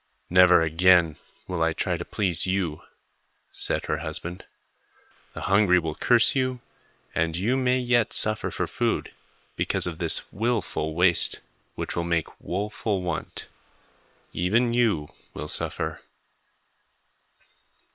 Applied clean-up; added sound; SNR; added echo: neural separator model SepFormer WHAM!.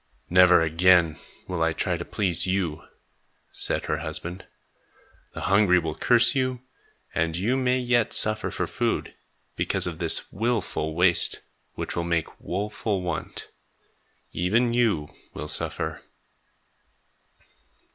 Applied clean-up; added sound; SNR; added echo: none; none; none; none.